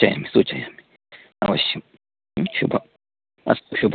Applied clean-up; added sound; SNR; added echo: none; none; none; none.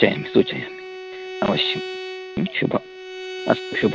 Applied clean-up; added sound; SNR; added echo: none; Bowed string instrument; 9 dB; none.